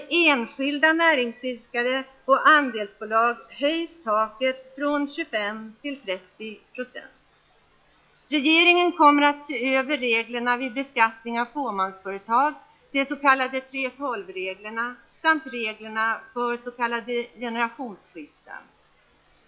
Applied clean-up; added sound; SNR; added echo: classical method log-MMSE.